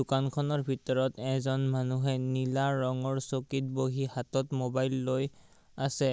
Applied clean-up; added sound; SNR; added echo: none; none; none; none.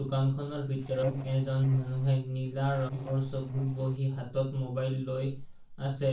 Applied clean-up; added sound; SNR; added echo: neural separator model SepFormer DNS4.